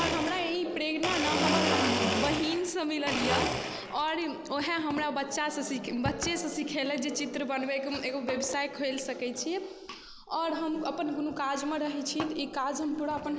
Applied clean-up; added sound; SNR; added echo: none; Domestic sounds, home sounds; 4 dB; none.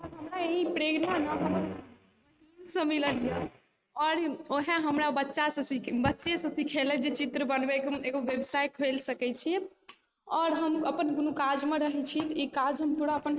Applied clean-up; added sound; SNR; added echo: neural mask model RNNoise.